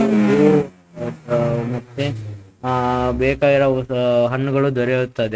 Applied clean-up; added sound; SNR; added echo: neural mask model RNNoise.